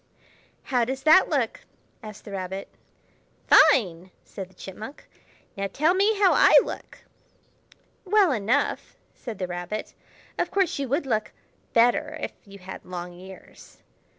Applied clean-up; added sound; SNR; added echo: none; none; none; none.